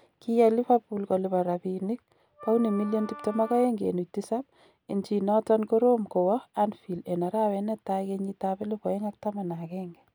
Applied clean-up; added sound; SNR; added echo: none; Wind instrument, woodwind instrument; 16 dB; none.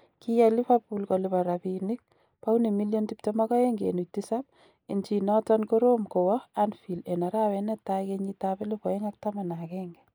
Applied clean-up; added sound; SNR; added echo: neural mask model Resemble Enhance denoiser.